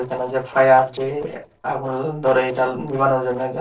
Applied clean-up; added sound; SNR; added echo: neural separator model SepFormer DNS4.